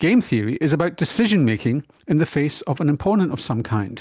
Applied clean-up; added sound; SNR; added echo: none; none; none; none.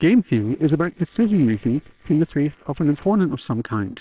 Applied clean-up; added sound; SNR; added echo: neural separator model SepFormer WHAMR!.